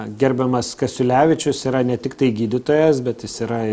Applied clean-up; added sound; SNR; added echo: none; none; none; none.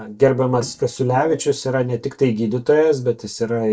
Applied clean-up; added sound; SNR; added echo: neural mask model DeepFilterNet 3.